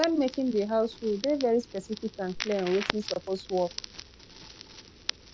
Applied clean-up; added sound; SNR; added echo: none; Crackle; 11 dB; none.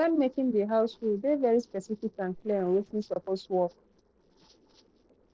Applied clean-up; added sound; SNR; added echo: neural separator model SepFormer DNS4.